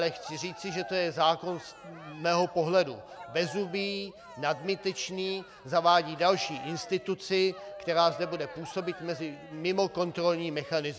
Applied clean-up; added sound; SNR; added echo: none; Cheering; 16 dB; none.